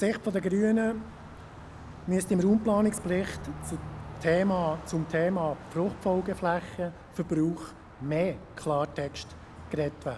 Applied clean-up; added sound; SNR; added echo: none; Car passing by; 15 dB; none.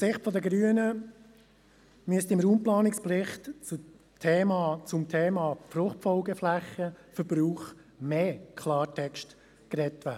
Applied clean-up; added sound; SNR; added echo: none; none; none; none.